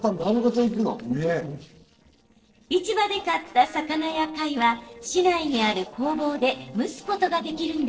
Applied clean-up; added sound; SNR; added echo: neural separator model SepFormer DNS4.